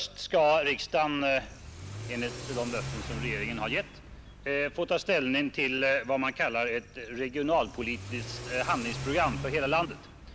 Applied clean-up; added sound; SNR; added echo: none; Accelerating, revving, vroom / Car; 12 dB; none.